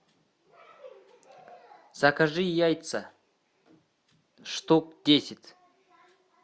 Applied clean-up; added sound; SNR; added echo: none; none; none; none.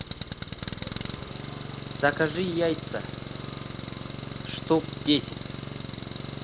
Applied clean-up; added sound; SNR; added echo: none; Engine; 4 dB; none.